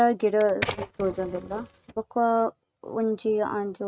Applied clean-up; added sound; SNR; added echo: neural mask model RNNoise.